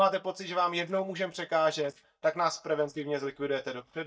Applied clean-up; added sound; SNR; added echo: neural mask model DeepFilterNet 3.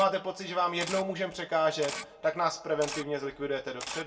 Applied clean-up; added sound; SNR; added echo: none; Camera; 13 dB; reverberation time 0.2 s.